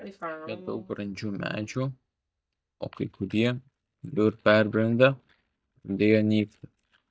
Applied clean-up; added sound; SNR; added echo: neural mask model DeepFilterNet 3.